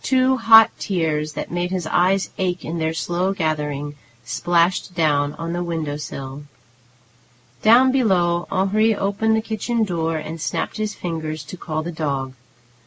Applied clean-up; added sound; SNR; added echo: none; none; none; none.